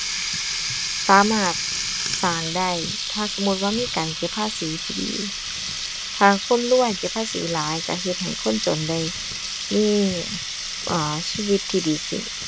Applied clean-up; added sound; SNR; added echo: none; Water tap, faucet; 4 dB; none.